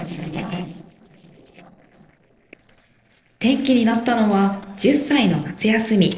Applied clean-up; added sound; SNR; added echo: neural separator model SepFormer DNS4.